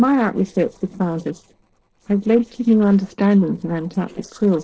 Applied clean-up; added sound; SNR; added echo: neural separator model SepFormer DNS4.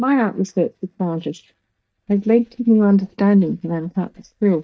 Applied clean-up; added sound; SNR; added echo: neural mask model DeepFilterNet 3.